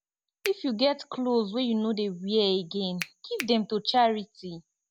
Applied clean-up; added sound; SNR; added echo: none; Finger snapping; 11 dB; none.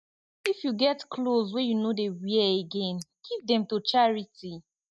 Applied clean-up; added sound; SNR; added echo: neural mask model DeepFilterNet 3.